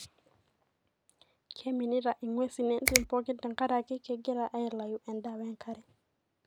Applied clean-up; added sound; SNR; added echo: none; Finger snapping; 0 dB; none.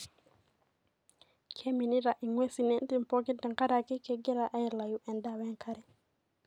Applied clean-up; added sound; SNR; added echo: none; none; none; none.